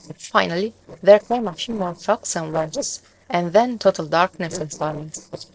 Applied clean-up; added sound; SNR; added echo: neural separator model SepFormer DNS4.